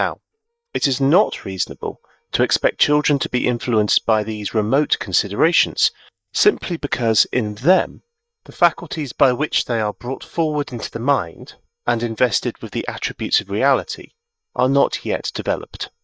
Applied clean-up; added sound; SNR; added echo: neural mask model DeepFilterNet 3.